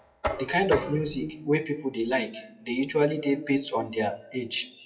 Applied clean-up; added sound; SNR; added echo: classical method WPE with log-MMSE.